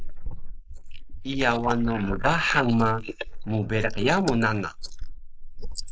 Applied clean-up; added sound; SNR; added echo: neural mask model Resemble Enhance denoiser.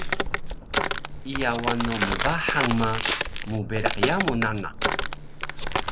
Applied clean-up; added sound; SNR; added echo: none; Walk, footsteps + Writing; -2 dB; none.